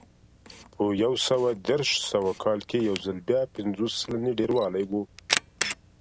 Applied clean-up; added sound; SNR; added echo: none; Camera; 11 dB; none.